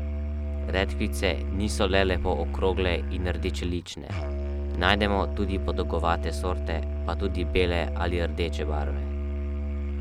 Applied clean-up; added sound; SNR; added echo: none; Musical instrument; 0 dB; none.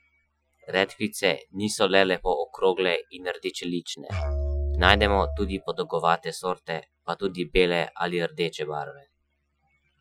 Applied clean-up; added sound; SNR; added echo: classical method Wiener filter.